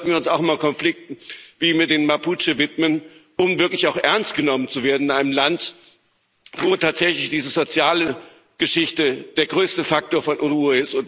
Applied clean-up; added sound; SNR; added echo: none; none; none; none.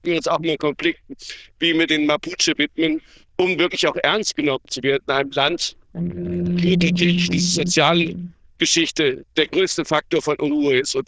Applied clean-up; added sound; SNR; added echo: neural diffusion model UNIVERSE++.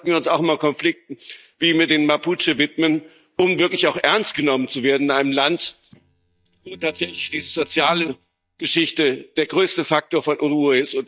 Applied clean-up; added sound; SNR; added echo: neural mask model DeepFilterNet 3.